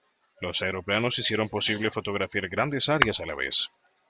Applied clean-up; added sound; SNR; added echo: none; Tap / Glass; 1 dB; none.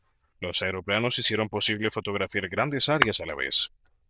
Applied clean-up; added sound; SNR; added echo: neural diffusion model UNIVERSE++.